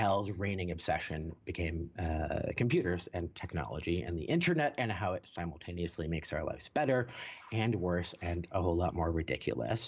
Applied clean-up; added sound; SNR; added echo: none; none; none; none.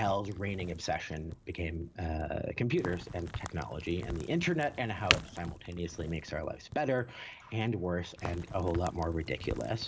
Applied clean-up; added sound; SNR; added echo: none; Crack; 8 dB; none.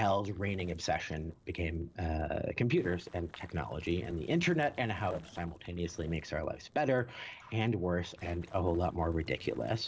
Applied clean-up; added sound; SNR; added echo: neural separator model SepFormer DNS4.